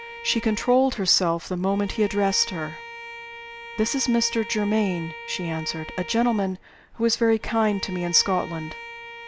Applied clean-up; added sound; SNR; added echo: none; Bowed string instrument; 15 dB; none.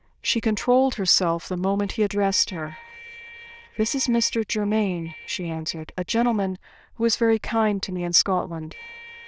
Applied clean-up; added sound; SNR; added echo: neural diffusion model UNIVERSE++.